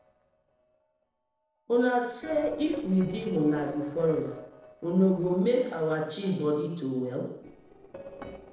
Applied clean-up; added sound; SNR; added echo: neural separator model SepFormer DNS4.